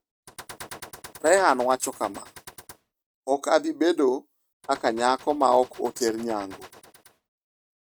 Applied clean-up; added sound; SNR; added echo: neural mask model RNNoise.